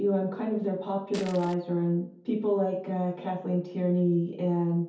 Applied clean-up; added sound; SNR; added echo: none; Crushing; 14 dB; reverberation time 0.6 s.